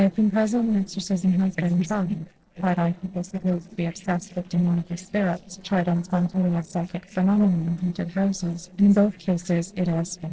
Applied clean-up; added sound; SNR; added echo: neural separator model SepFormer DNS4.